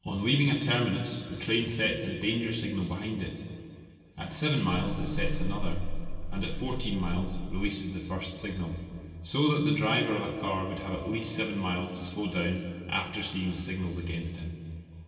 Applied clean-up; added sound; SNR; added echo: none; Buzz; 0 dB; reverberation time 2.6 s.